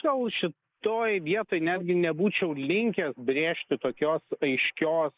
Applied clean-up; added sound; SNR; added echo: neural mask model Resemble Enhance denoiser.